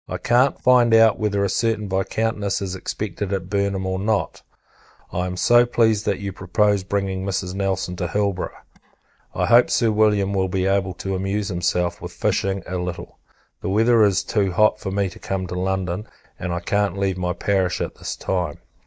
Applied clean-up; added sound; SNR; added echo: neural mask model DeepFilterNet 3.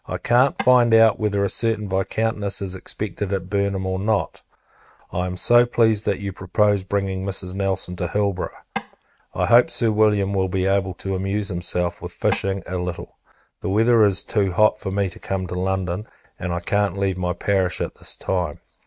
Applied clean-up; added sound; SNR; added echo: neural mask model RNNoise.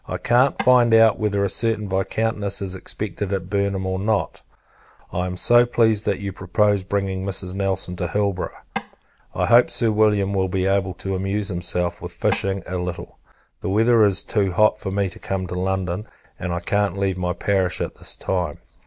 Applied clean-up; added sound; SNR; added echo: none; Tap / Wood; 11 dB; none.